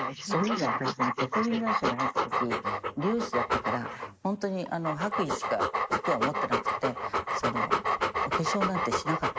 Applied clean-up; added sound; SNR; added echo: neural mask model Resemble Enhance denoiser.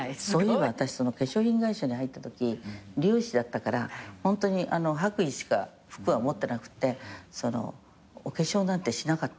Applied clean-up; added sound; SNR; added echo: none; none; none; none.